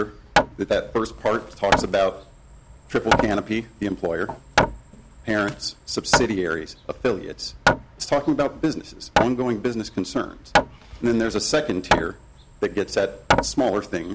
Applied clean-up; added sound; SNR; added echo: none; Hammer; 2 dB; none.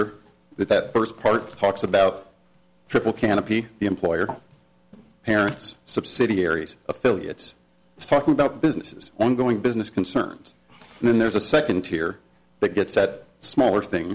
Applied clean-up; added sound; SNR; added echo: none; none; none; none.